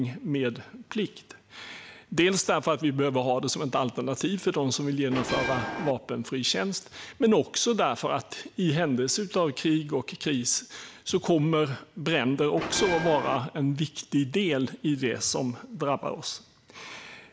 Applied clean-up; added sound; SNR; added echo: none; Bell; 4 dB; none.